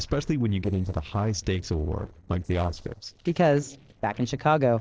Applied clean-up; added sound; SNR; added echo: neural separator model SepFormer DNS4.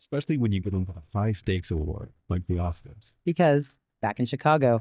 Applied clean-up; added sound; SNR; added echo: neural mask model DeepFilterNet 3.